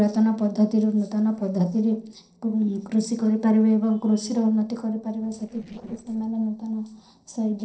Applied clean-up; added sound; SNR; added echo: neural separator model SepFormer DNS4.